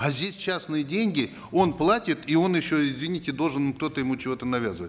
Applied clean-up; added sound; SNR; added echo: none; none; none; none.